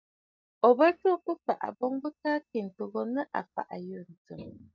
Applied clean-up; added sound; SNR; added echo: neural mask model DeepFilterNet 3.